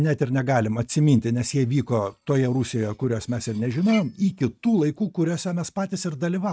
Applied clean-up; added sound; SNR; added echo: neural mask model RNNoise.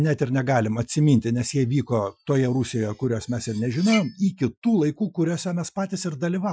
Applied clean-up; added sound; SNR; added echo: classical method Wiener filter.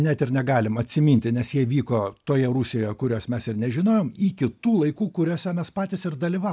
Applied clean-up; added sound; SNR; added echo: none; none; none; none.